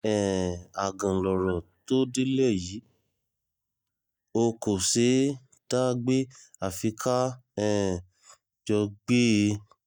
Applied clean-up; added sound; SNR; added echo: neural mask model DeepFilterNet 3.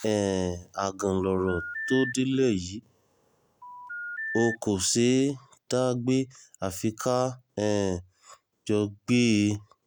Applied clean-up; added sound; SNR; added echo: none; Telephone; 10 dB; none.